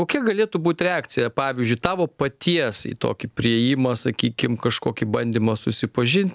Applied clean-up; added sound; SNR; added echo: none; none; none; none.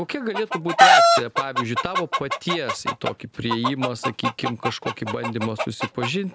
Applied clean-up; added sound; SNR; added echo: none; Chicken, rooster; -5 dB; none.